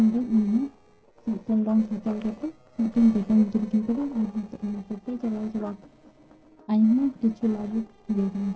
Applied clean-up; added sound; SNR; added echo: neural separator model SepFormer DNS4.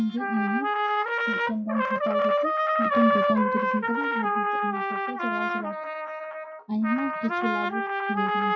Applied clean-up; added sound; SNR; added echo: classical method WPE with log-MMSE.